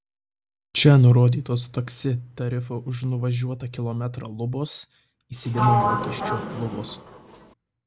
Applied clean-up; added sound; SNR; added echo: none; Sliding door; 3 dB; none.